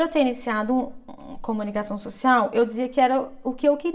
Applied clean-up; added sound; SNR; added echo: none; none; none; reverberation time 0.5 s.